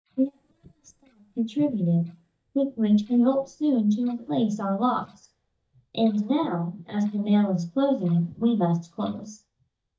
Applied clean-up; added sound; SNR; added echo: neural mask model DeepFilterNet 3.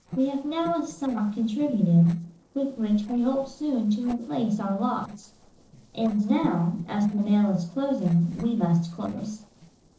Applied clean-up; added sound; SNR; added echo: neural separator model SepFormer DNS4.